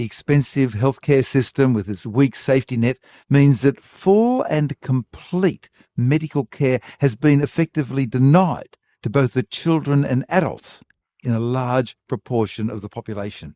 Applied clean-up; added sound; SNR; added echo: neural mask model Resemble Enhance denoiser.